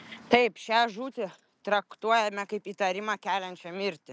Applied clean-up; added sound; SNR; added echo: none; none; none; none.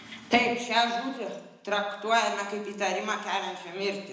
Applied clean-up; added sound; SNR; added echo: none; none; none; reverberation time 0.9 s.